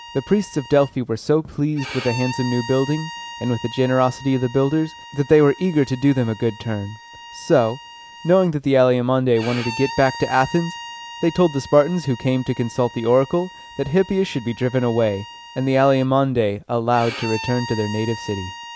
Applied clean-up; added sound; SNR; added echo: none; Bowed string instrument; 16 dB; none.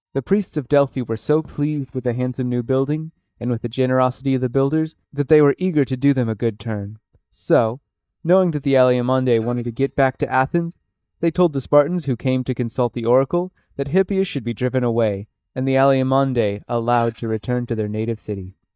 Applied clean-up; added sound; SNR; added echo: neural mask model DeepFilterNet 3.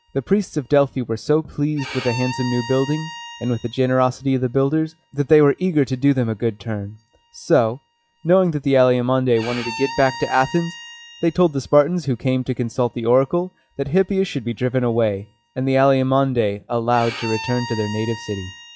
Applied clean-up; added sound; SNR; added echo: classical method log-MMSE.